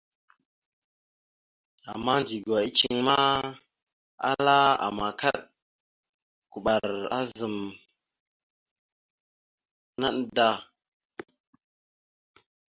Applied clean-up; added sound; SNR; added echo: none; none; none; none.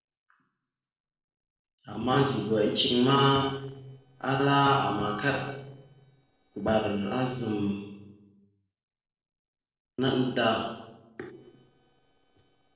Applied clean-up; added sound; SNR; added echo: neural separator model SepFormer DNS4.